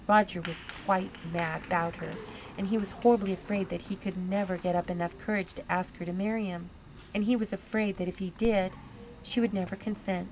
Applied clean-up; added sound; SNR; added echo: none; Applause; 15 dB; none.